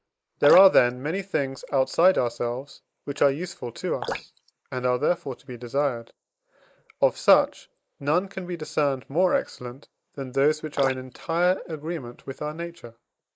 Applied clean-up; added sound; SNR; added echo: neural mask model Resemble Enhance denoiser.